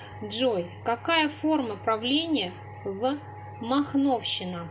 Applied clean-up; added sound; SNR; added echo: none; none; none; none.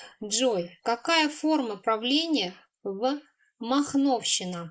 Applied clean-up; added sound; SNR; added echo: neural mask model Resemble Enhance denoiser.